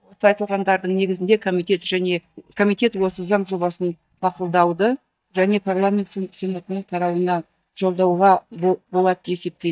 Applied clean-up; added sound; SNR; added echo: neural mask model DeepFilterNet 3.